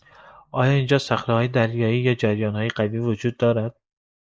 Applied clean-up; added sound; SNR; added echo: neural mask model Resemble Enhance denoiser.